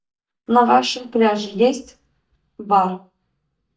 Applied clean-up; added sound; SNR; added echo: neural mask model DeepFilterNet 3.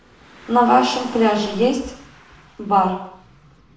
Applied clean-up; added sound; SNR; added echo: none; Car; 19 dB; reverberation time 0.6 s.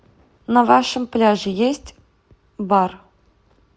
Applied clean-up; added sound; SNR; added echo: none; none; none; none.